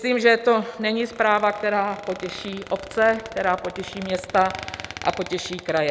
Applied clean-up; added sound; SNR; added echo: none; Squeak; 16 dB; none.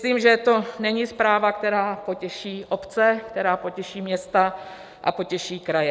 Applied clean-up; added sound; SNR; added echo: none; none; none; none.